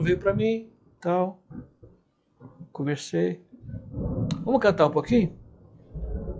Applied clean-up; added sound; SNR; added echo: classical method log-MMSE.